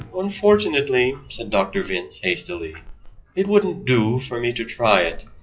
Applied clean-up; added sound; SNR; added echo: classical method WPE with log-MMSE.